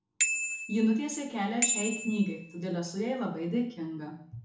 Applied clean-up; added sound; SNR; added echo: none; Bicycle bell; 2 dB; reverberation time 0.7 s.